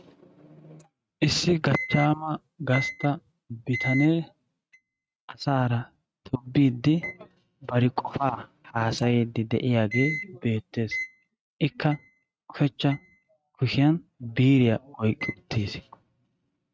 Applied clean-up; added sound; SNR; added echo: neural mask model RNNoise.